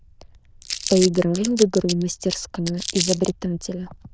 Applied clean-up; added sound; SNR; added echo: neural diffusion model UNIVERSE++.